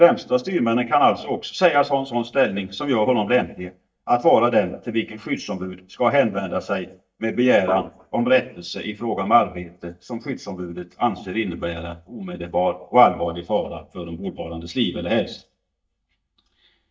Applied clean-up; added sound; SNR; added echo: neural mask model DeepFilterNet 3.